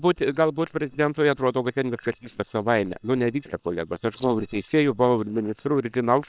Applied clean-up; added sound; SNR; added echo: neural separator model SepFormer WHAM!.